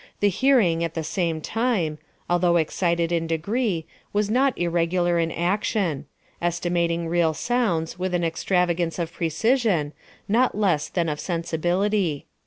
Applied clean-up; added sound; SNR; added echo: none; none; none; none.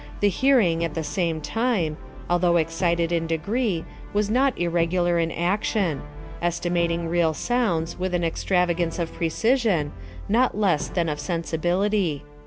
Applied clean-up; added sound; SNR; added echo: none; Brass instrument; 13 dB; none.